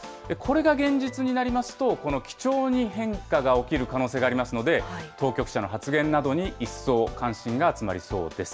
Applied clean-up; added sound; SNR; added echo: none; none; none; none.